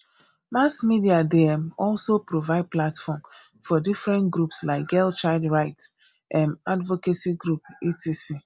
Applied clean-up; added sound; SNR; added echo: none; none; none; none.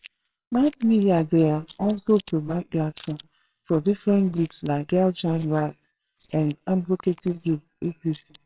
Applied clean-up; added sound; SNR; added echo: neural separator model SepFormer WHAMR!.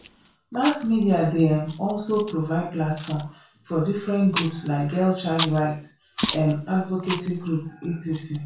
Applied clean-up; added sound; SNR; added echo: none; Chewing, mastication; 12 dB; reverberation time 0.4 s.